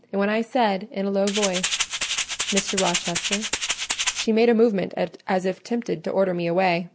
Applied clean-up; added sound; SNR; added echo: none; Rattle (instrument); 2 dB; none.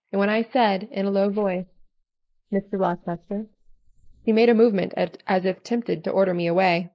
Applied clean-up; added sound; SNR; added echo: neural mask model Resemble Enhance denoiser.